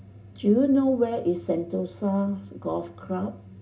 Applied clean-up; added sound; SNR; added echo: none; none; none; reverberation time 0.4 s.